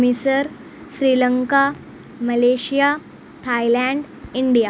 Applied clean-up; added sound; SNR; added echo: none; none; none; none.